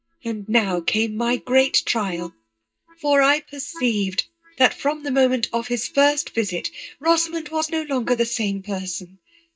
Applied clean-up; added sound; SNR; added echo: neural mask model DeepFilterNet 3.